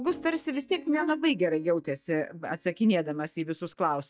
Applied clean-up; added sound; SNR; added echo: neural mask model DeepFilterNet 3.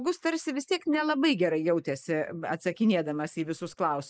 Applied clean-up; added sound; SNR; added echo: neural mask model Resemble Enhance denoiser.